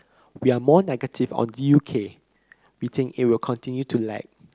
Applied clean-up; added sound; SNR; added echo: none; none; none; none.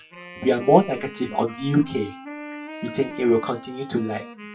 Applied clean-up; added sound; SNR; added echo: classical method WPE with log-MMSE.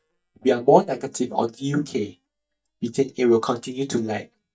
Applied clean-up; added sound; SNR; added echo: neural mask model DeepFilterNet 3.